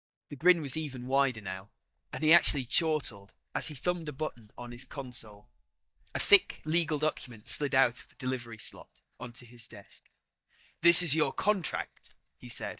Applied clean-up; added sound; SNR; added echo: neural mask model DeepFilterNet 3.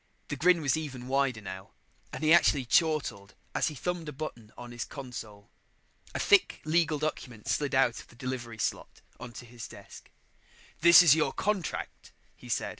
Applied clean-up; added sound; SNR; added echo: none; none; none; none.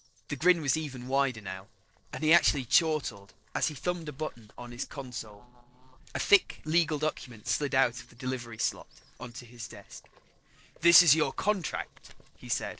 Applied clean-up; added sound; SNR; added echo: neural separator model SepFormer DNS4.